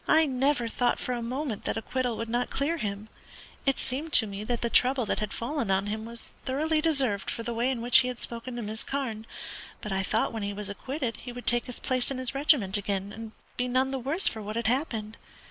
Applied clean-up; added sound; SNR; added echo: neural mask model Resemble Enhance denoiser.